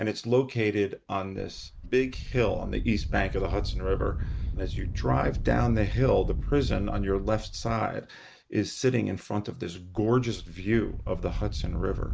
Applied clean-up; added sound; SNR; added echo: none; Wind; 5 dB; none.